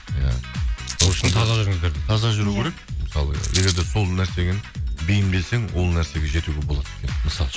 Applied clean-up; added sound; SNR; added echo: none; Rattle; 13 dB; none.